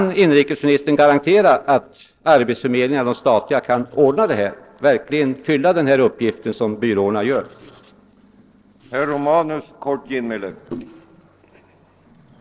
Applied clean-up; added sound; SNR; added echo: neural separator model SepFormer DNS4.